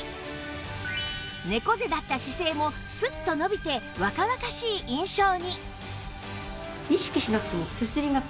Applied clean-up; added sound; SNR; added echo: none; Brass instrument; 18 dB; none.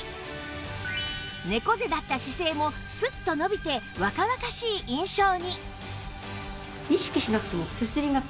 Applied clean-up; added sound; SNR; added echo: none; none; none; none.